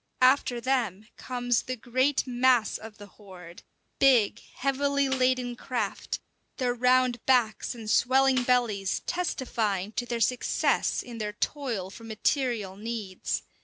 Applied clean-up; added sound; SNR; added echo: none; Snare drum; 14 dB; none.